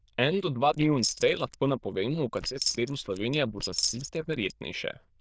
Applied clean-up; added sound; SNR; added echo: neural diffusion model UNIVERSE++.